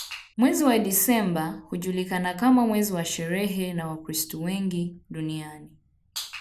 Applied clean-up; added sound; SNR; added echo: none; none; none; none.